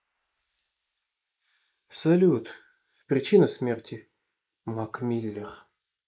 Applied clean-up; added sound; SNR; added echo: neural mask model Resemble Enhance denoiser.